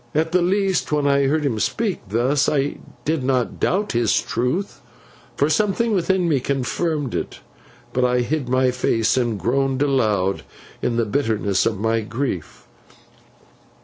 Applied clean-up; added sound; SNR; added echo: none; none; none; none.